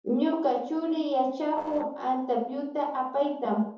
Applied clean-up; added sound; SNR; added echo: neural separator model SepFormer DNS4.